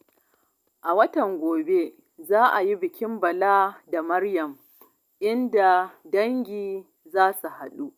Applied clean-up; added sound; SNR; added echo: none; none; none; none.